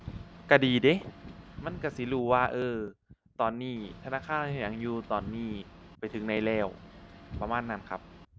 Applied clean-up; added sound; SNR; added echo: none; Boat, Water vehicle; 19 dB; none.